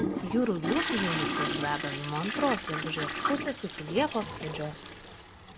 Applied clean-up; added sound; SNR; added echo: none; Toilet flush; 1 dB; none.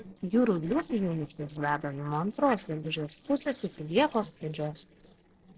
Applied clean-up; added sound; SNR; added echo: neural separator model SepFormer DNS4.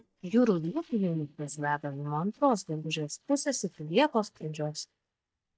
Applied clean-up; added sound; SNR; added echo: neural mask model DeepFilterNet 3.